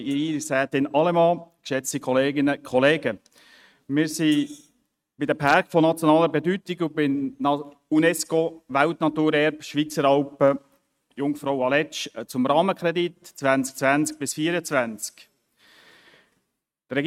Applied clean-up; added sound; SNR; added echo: neural mask model RNNoise.